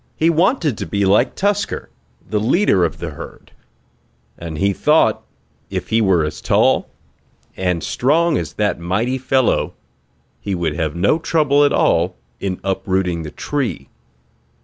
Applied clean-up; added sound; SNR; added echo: none; none; none; none.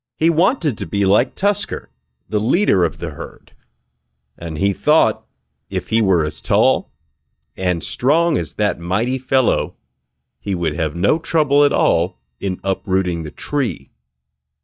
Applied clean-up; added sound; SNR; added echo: neural mask model DeepFilterNet 3.